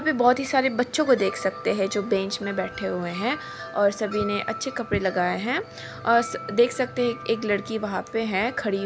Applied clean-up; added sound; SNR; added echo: none; Wind chime; 14 dB; none.